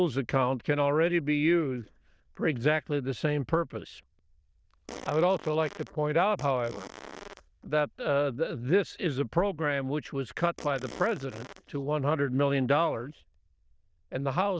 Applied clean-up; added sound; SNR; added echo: neural diffusion model UNIVERSE++.